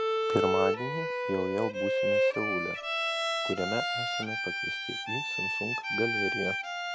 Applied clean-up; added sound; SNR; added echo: none; Bowed string instrument; -4 dB; none.